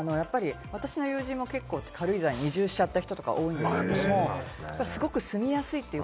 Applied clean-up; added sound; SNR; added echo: none; none; none; none.